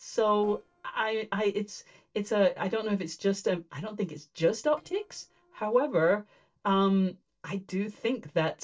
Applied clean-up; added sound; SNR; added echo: neural separator model SepFormer DNS4.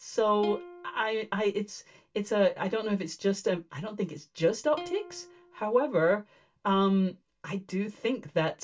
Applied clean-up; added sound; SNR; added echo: none; Plucked string instrument; 19 dB; reverberation time 0.2 s.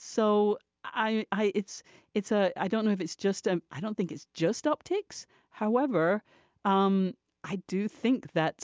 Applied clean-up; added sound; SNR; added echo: none; none; none; none.